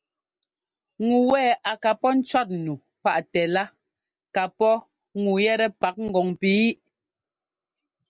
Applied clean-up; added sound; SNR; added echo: none; none; none; none.